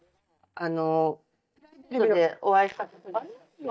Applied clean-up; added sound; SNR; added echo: neural mask model DeepFilterNet 3.